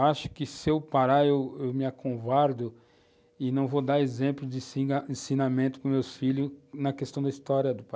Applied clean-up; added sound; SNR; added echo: none; none; none; none.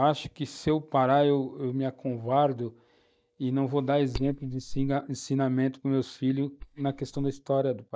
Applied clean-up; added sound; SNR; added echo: neural mask model DeepFilterNet 3.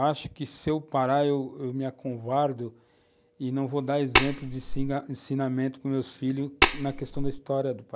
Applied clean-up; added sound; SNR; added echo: none; Tap; -3 dB; none.